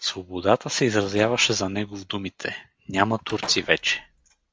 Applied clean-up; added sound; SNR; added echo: neural separator model SepFormer DNS4.